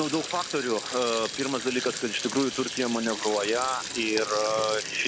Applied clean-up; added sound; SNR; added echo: none; Sink (filling or washing); 7 dB; none.